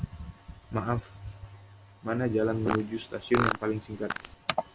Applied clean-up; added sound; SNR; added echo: none; Fart; 2 dB; none.